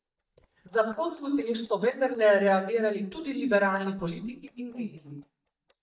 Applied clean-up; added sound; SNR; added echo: neural mask model DeepFilterNet 3.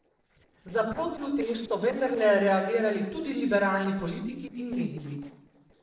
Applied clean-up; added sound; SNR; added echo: neural separator model SepFormer DNS4.